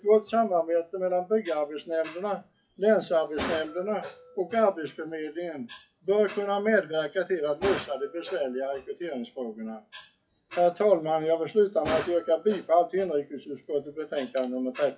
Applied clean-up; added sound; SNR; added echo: classical method WPE with log-MMSE.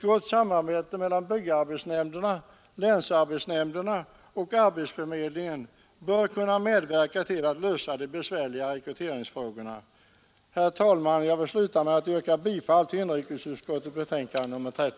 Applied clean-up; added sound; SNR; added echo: none; none; none; none.